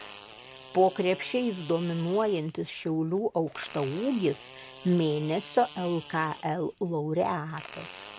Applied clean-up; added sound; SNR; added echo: none; Fart; 18 dB; none.